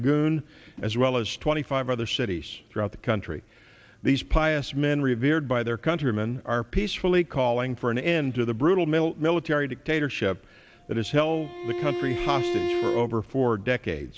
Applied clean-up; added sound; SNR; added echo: none; Bowed string instrument; 5 dB; none.